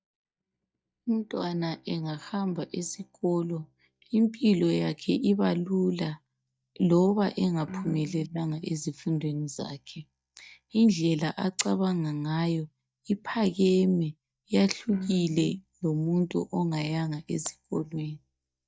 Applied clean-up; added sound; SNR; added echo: neural mask model DeepFilterNet 3.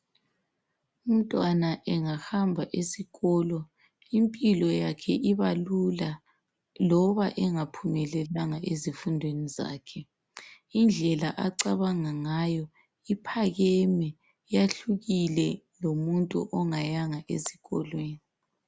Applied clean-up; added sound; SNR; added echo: none; none; none; none.